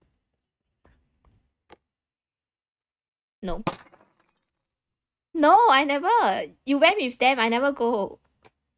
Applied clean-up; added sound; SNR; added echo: neural mask model RNNoise.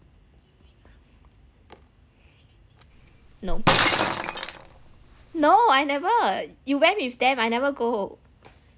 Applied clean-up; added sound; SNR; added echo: none; Shatter; 5 dB; none.